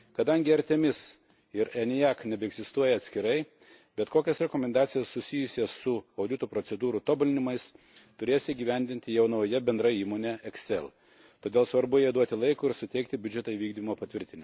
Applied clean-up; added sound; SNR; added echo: none; none; none; none.